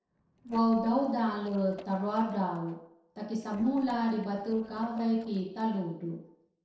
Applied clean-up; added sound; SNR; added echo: neural separator model SepFormer DNS4.